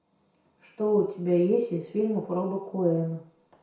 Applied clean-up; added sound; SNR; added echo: none; none; none; reverberation time 0.6 s.